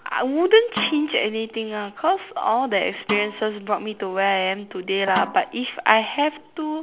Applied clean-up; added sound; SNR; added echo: none; Snare drum; 13 dB; none.